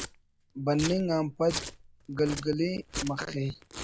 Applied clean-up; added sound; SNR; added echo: none; Domestic sounds, home sounds; 10 dB; none.